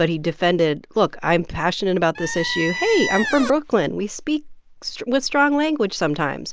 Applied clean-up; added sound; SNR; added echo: none; Squeak; 5 dB; none.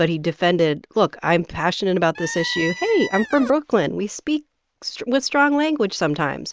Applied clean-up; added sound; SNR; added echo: neural mask model RNNoise.